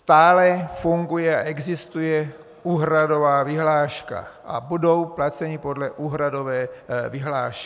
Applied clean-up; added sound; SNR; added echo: none; none; none; none.